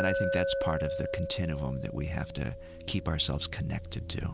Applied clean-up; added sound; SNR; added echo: none; Glass; 3 dB; none.